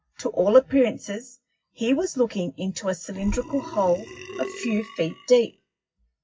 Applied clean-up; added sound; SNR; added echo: classical method WPE with log-MMSE.